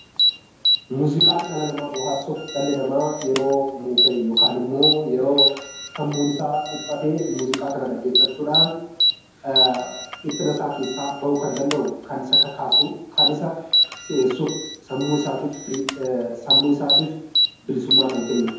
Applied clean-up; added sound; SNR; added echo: none; Alarm; 0 dB; reverberation time 0.9 s.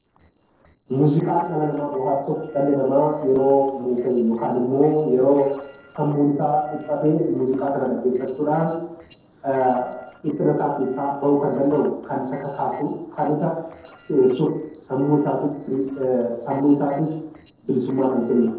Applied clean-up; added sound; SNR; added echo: neural separator model SepFormer DNS4.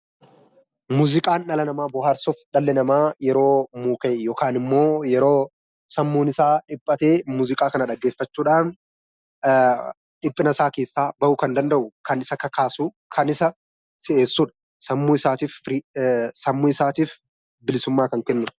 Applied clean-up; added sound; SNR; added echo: none; none; none; none.